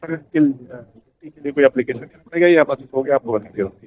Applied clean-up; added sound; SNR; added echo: neural mask model DeepFilterNet 3.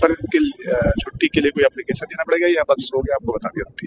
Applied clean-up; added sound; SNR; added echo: classical method spectral subtraction.